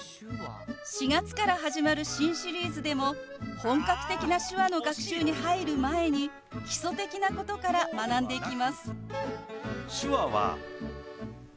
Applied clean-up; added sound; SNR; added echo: none; none; none; none.